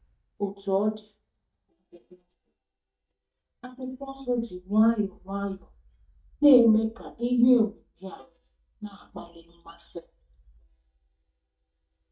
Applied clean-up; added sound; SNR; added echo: neural mask model DeepFilterNet 3.